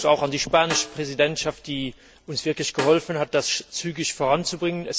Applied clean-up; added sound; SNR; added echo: none; Snare drum; 15 dB; none.